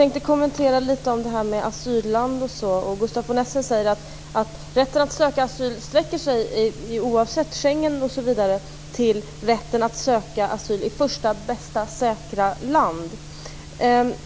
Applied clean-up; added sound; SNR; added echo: none; none; none; none.